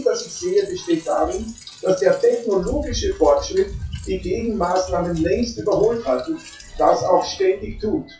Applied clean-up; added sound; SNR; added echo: classical method WPE with log-MMSE.